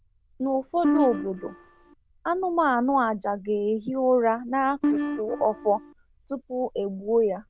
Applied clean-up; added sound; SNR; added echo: neural diffusion model UNIVERSE++.